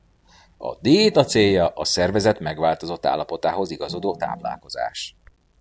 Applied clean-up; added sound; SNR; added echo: none; Organ; 16 dB; none.